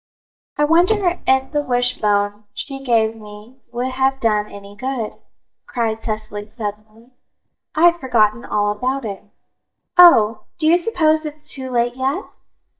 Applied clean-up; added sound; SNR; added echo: neural mask model DeepFilterNet 3.